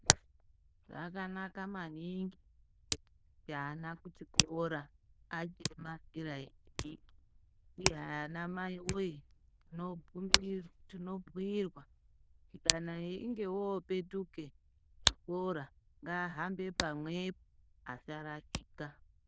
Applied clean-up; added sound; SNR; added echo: neural diffusion model UNIVERSE++.